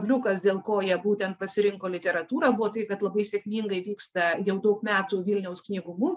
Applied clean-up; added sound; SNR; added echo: none; none; none; none.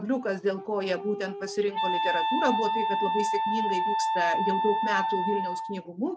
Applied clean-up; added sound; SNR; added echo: none; Wind instrument, woodwind instrument; -1 dB; none.